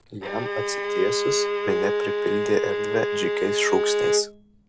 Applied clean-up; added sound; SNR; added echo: none; Bowed string instrument; -3 dB; none.